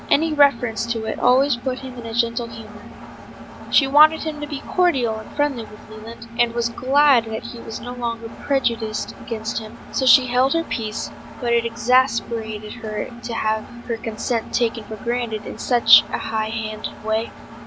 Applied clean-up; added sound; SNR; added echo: none; Engine; 14 dB; none.